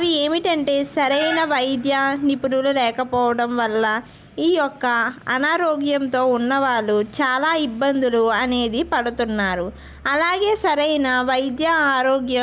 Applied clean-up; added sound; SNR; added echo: none; none; none; none.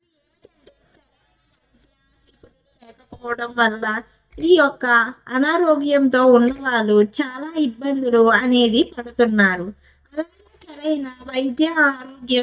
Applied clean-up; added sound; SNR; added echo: neural mask model DeepFilterNet 3.